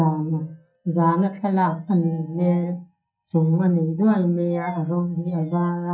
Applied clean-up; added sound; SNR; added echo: neural mask model DeepFilterNet 3.